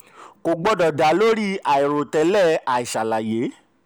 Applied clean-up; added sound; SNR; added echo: none; none; none; none.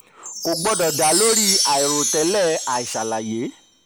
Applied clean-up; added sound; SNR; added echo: none; Wind chime; 2 dB; none.